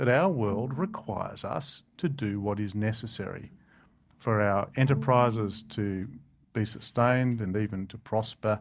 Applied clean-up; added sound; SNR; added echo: neural mask model DeepFilterNet 3.